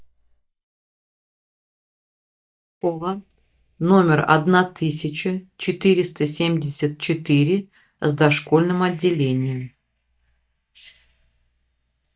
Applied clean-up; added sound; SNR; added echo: neural mask model DeepFilterNet 3.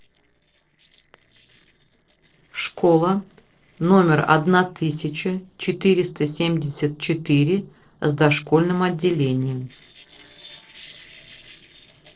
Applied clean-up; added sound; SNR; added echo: neural separator model SepFormer DNS4.